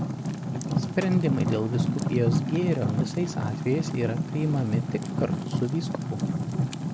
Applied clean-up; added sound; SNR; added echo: none; Fire; -1 dB; none.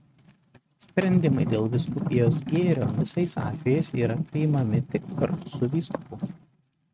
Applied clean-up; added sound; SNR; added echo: neural mask model RNNoise.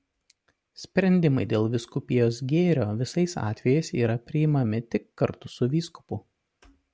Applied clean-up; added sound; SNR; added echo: none; none; none; none.